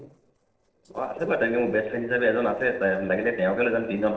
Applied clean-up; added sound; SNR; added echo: neural separator model SepFormer DNS4.